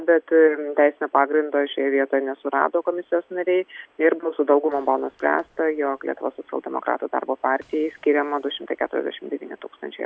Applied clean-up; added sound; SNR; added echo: none; none; none; none.